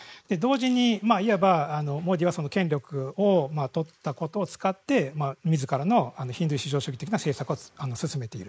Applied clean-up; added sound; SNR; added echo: neural mask model Resemble Enhance denoiser.